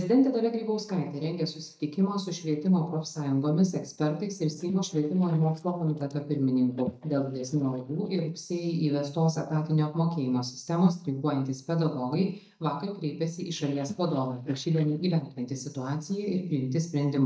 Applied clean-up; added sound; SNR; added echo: neural mask model DeepFilterNet 3.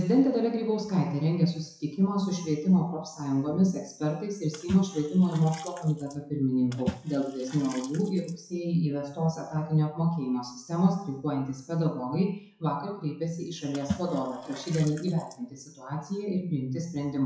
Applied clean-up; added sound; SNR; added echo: classical method WPE with log-MMSE.